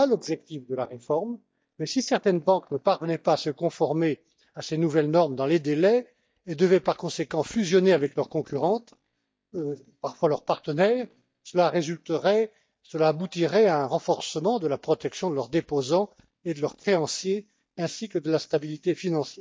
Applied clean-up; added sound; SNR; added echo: neural mask model DeepFilterNet 3.